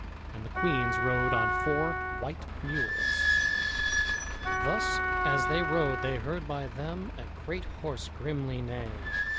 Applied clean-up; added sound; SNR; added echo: none; Squeak / Idling + Wind instrument, woodwind instrument; -4 dB; none.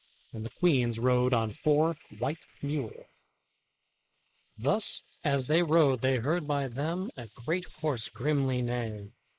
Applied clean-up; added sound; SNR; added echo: neural mask model Resemble Enhance denoiser.